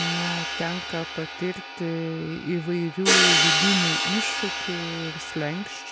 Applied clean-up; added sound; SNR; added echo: none; Hi-hat; -3 dB; none.